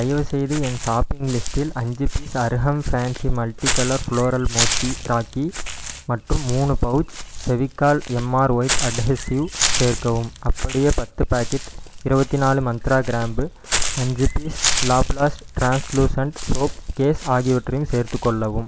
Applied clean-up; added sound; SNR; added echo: none; Walk, footsteps / Bird; 6 dB; none.